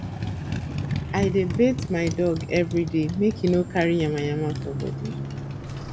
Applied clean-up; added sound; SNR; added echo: none; Motorcycle; 6 dB; none.